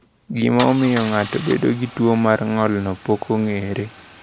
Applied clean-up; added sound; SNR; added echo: none; Idling / Engine starting / Car; 13 dB; none.